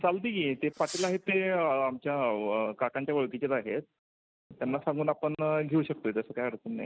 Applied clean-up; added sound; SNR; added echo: neural mask model RNNoise.